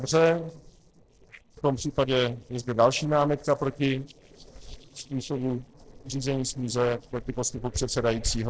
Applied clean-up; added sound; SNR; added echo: neural separator model SepFormer DNS4.